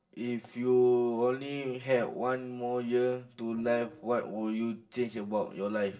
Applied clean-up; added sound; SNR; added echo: neural separator model SepFormer DNS4.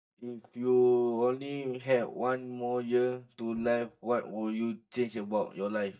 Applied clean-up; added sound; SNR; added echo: neural mask model DeepFilterNet 3.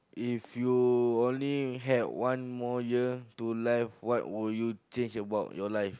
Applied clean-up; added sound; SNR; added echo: none; none; none; none.